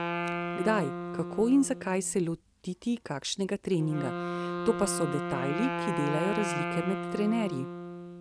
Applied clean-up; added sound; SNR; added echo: none; Wind instrument, woodwind instrument; 4 dB; none.